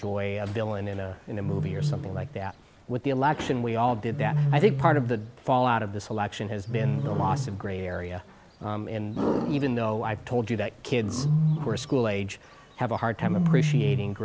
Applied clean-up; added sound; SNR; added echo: none; Wild animals; 2 dB; none.